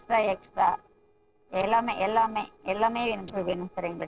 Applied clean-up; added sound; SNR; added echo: neural separator model SepFormer DNS4.